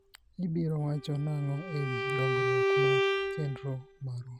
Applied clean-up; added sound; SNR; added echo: none; Bowed string instrument; -2 dB; none.